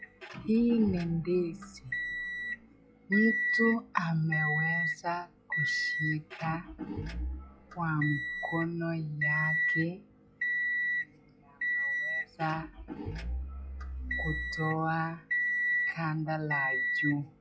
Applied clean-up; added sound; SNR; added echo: classical method log-MMSE.